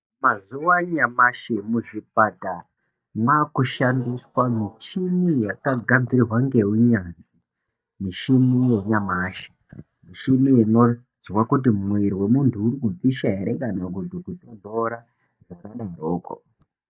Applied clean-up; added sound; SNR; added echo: neural mask model DeepFilterNet 3.